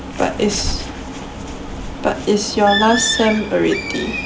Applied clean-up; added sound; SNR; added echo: none; Bird; 7 dB; none.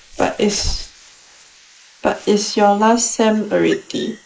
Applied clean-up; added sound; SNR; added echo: neural mask model Resemble Enhance denoiser.